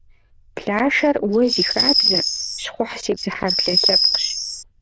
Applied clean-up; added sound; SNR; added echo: neural diffusion model UNIVERSE++.